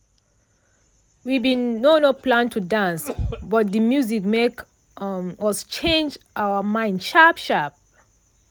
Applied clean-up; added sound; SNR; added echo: none; Cough; 19 dB; none.